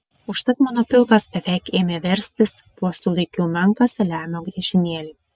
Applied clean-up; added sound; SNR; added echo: none; none; none; none.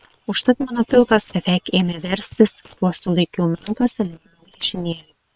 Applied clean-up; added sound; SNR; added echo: neural separator model SepFormer WHAM!.